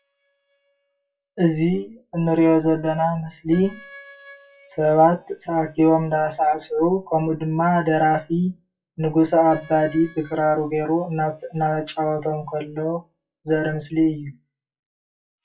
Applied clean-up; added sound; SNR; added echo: classical method WPE with log-MMSE.